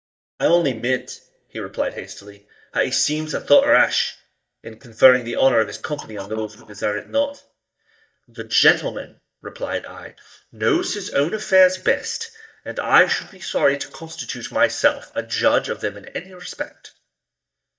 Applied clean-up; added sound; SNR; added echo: neural mask model DeepFilterNet 3.